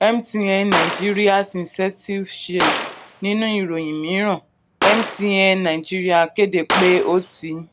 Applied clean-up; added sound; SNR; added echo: none; Gunshot, gunfire; 6 dB; none.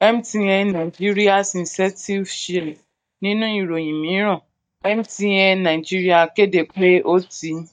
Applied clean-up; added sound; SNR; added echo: neural mask model DeepFilterNet 3.